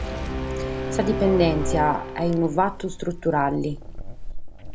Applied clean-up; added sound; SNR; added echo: none; Brass instrument + Chewing, mastication; 4 dB; none.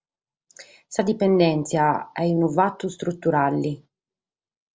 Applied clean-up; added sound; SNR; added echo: none; none; none; none.